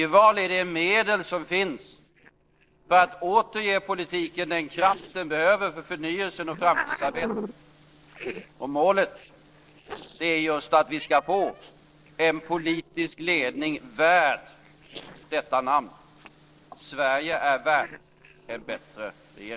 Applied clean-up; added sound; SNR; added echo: neural separator model SepFormer DNS4.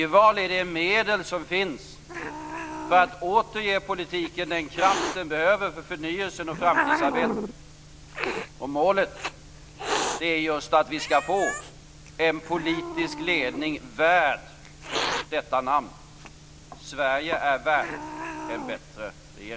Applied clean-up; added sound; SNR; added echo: none; Hiss; 8 dB; none.